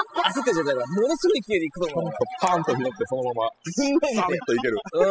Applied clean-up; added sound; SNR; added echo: classical method spectral subtraction.